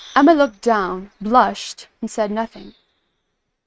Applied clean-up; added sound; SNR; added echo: neural mask model RNNoise.